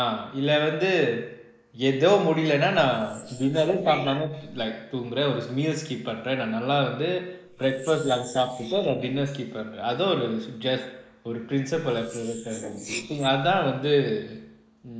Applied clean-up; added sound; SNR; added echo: neural mask model Resemble Enhance denoiser.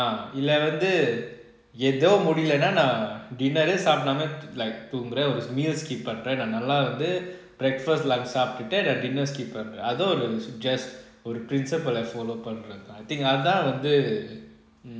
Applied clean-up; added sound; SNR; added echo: none; none; none; none.